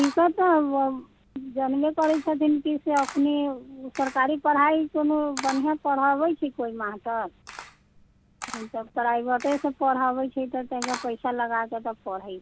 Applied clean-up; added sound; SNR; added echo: none; Camera; 18 dB; none.